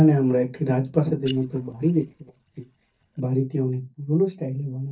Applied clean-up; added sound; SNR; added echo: neural mask model DeepFilterNet 3.